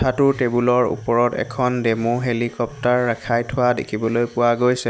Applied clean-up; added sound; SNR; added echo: none; none; none; none.